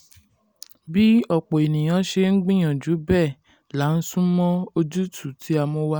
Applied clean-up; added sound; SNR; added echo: none; none; none; none.